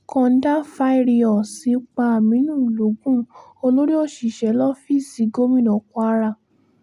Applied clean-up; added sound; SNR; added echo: none; none; none; none.